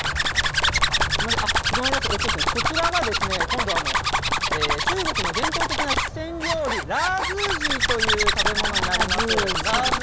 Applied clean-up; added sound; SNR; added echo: none; Zipper (clothing); -5 dB; none.